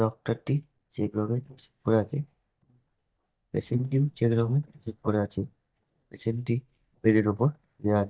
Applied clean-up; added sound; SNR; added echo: neural mask model DeepFilterNet 3.